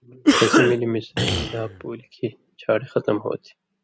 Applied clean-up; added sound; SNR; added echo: none; Cough; -3 dB; none.